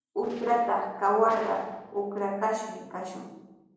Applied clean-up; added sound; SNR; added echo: neural separator model SepFormer DNS4.